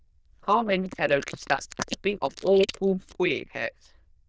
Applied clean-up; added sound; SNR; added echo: neural diffusion model UNIVERSE++.